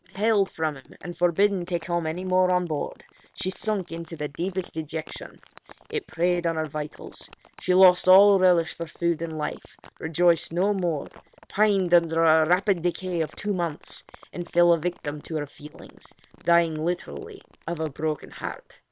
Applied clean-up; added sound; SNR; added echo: neural separator model SepFormer WHAM!.